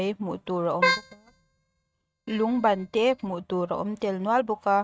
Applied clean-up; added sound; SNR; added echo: neural mask model RNNoise.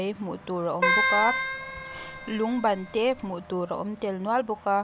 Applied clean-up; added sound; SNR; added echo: none; Keyboard (musical); 0 dB; none.